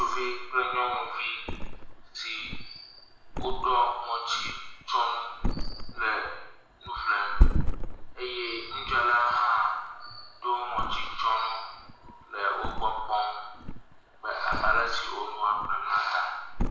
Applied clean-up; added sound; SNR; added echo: none; Thump, thud; 2 dB; reverberation time 0.9 s.